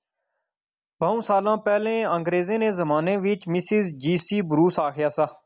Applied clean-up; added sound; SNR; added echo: none; none; none; none.